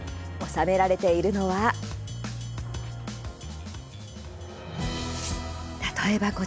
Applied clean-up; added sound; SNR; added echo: none; none; none; none.